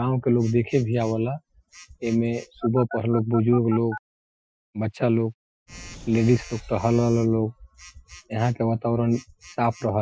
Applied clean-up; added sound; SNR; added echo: classical method Wiener filter.